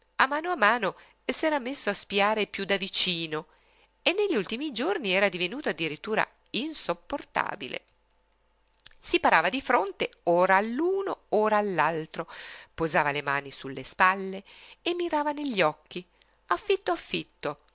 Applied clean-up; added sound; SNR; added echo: none; none; none; none.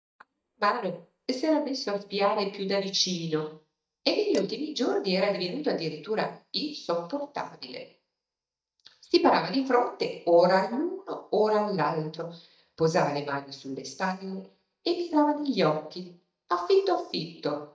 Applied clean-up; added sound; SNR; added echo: neural mask model DeepFilterNet 3.